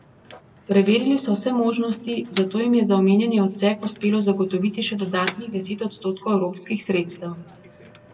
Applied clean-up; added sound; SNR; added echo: none; Motor vehicle (road); 17 dB; reverberation time 0.8 s.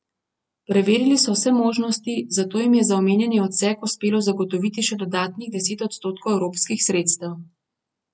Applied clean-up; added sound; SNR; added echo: none; none; none; none.